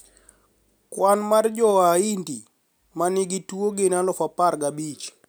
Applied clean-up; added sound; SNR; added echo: none; none; none; none.